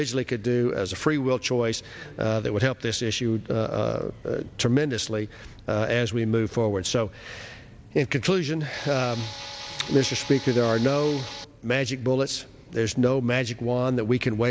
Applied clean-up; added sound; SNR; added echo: none; Tools; 12 dB; none.